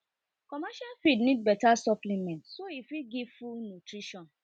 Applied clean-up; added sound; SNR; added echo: none; none; none; none.